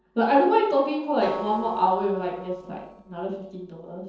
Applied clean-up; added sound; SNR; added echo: neural separator model SepFormer DNS4.